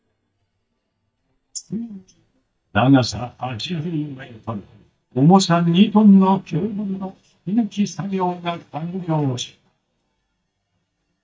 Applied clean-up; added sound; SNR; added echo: neural mask model DeepFilterNet 3.